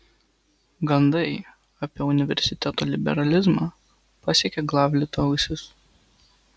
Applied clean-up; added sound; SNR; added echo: none; none; none; none.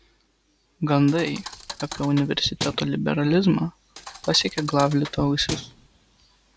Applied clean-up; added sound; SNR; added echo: none; Thump, thud; 13 dB; none.